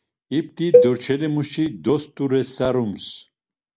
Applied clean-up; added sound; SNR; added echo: none; Cowbell; -3 dB; none.